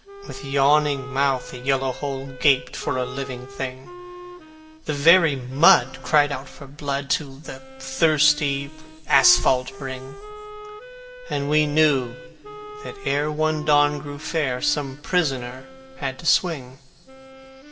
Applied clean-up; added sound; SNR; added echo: none; Wind instrument, woodwind instrument; 16 dB; reverberation time 1.4 s.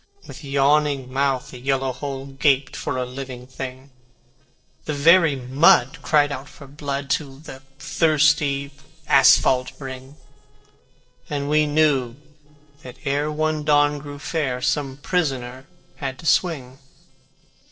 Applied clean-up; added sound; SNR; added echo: neural separator model SepFormer DNS4.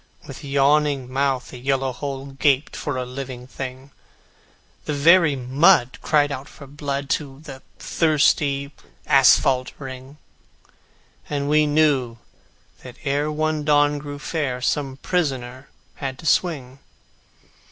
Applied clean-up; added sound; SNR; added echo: none; none; none; none.